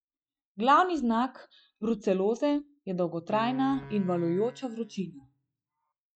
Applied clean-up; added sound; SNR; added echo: classical method log-MMSE.